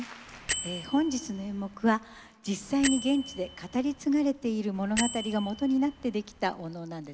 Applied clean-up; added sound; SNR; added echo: none; Bell; 9 dB; none.